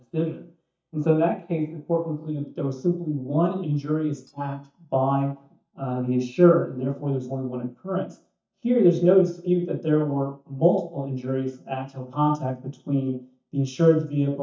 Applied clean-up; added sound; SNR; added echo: neural mask model DeepFilterNet 3.